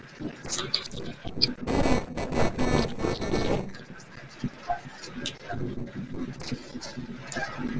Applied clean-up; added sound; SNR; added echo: neural separator model SepFormer DNS4.